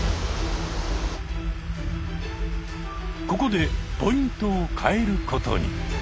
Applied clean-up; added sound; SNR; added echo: none; none; none; none.